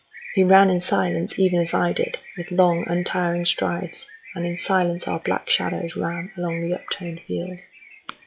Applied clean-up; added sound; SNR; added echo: classical method log-MMSE.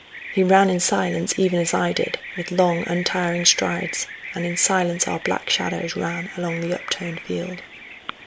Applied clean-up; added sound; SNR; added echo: none; Bird vocalization, bird call, bird song; 13 dB; none.